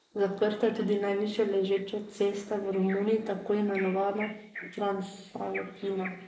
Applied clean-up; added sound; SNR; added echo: neural mask model Resemble Enhance denoiser.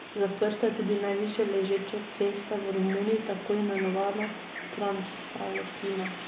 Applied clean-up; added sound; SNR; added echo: none; Bird vocalization, bird call, bird song; 11 dB; none.